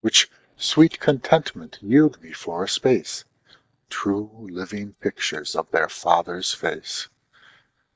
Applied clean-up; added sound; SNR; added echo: neural mask model DeepFilterNet 3.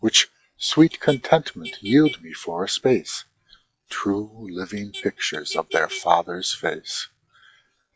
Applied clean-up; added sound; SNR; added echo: classical method log-MMSE.